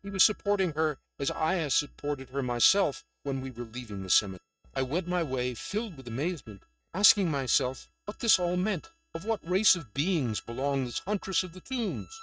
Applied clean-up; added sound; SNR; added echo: neural mask model RNNoise.